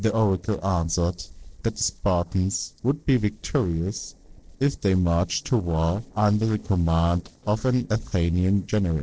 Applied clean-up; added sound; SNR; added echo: neural separator model SepFormer DNS4.